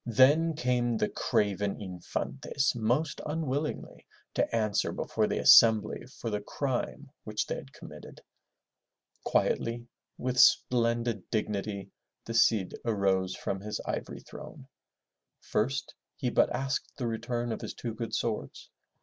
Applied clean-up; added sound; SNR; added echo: none; none; none; none.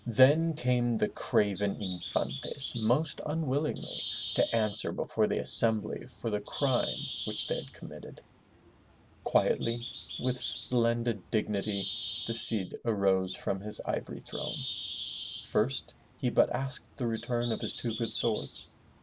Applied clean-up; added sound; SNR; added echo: none; Bird; 11 dB; none.